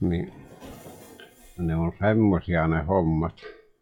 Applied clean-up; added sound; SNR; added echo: classical method log-MMSE.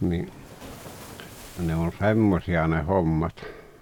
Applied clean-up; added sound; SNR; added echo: none; Waves, surf; 20 dB; none.